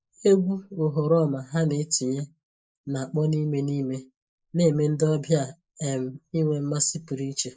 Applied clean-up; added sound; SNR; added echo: neural mask model Resemble Enhance denoiser.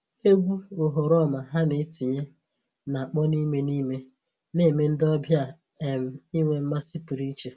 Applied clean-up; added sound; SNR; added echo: none; none; none; none.